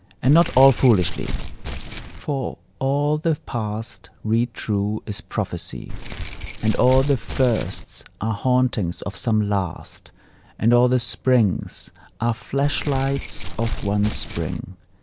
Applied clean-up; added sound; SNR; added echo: none; Keys jangling; 5 dB; none.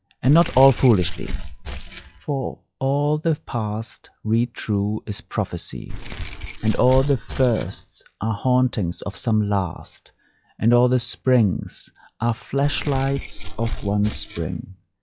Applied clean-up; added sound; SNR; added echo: classical method log-MMSE.